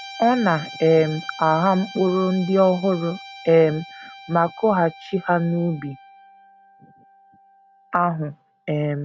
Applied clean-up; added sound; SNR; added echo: none; Guitar; 19 dB; none.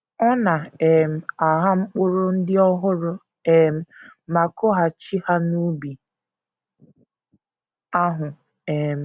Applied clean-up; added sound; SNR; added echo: none; none; none; none.